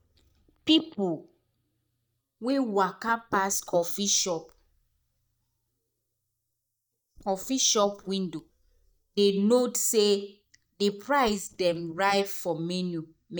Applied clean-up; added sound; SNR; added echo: neural mask model DeepFilterNet 3.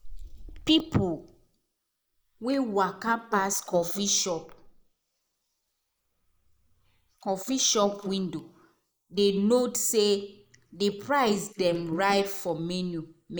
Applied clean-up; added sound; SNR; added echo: neural mask model Resemble Enhance denoiser.